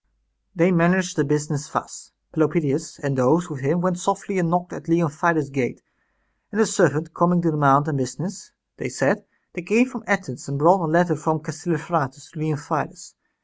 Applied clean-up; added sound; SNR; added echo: none; none; none; none.